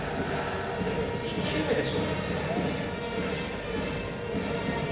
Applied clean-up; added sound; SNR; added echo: none; Wind instrument, woodwind instrument; 12 dB; reverberation time 1.0 s.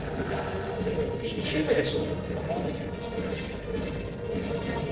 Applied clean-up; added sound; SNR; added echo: neural separator model SepFormer DNS4.